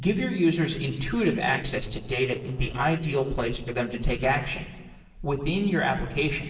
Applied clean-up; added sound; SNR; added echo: neural separator model SepFormer DNS4.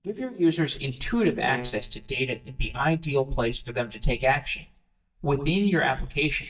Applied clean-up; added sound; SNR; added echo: neural mask model DeepFilterNet 3.